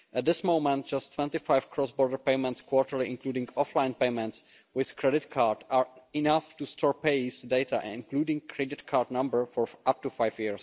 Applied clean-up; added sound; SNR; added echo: none; none; none; none.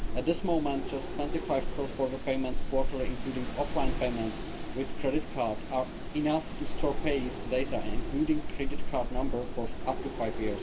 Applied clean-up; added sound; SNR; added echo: none; Wind; -1 dB; reverberation time 0.2 s.